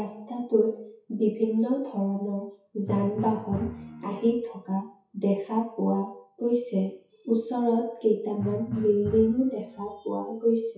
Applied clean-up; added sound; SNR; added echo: classical method WPE with log-MMSE.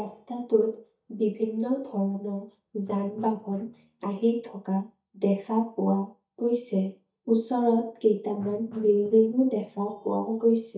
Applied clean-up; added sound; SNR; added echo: neural mask model DeepFilterNet 3.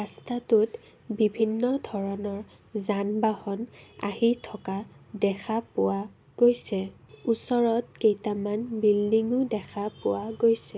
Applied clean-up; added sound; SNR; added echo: none; none; none; none.